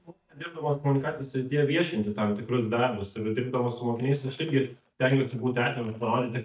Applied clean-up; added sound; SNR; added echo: neural mask model DeepFilterNet 3.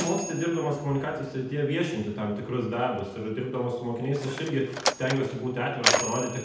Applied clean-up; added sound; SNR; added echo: none; Mechanisms; 5 dB; reverberation time 0.8 s.